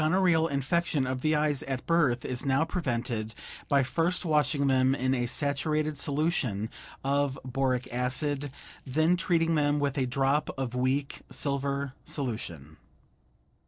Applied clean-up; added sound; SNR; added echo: neural separator model SepFormer DNS4.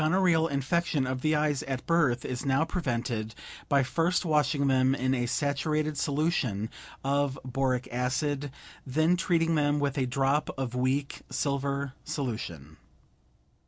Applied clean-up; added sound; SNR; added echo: none; none; none; none.